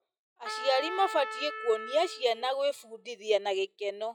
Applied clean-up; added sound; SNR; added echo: classical method log-MMSE.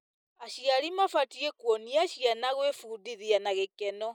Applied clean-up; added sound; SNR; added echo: neural mask model Resemble Enhance denoiser.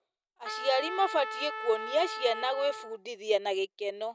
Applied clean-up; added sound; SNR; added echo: none; Trumpet; 8 dB; none.